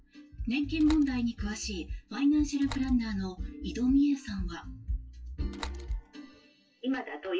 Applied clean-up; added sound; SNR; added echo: classical method WPE with log-MMSE.